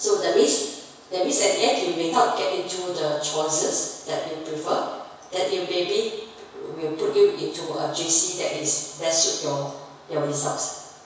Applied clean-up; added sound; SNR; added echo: none; none; none; reverberation time 1.1 s.